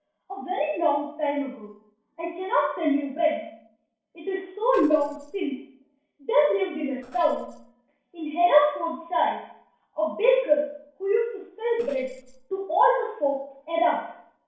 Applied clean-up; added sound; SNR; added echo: neural separator model SepFormer DNS4.